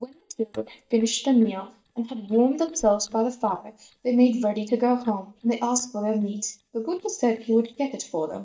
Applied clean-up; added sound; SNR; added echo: neural mask model DeepFilterNet 3.